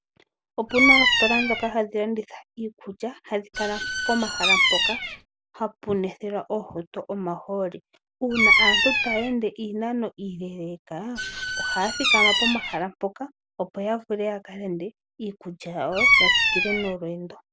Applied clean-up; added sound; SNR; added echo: none; Bird vocalization, bird call, bird song; -3 dB; none.